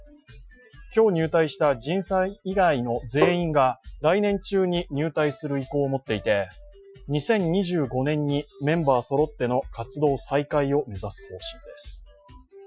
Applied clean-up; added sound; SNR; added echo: classical method Wiener filter.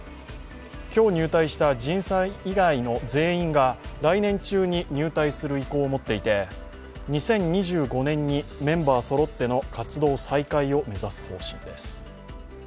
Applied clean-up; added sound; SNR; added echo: none; none; none; none.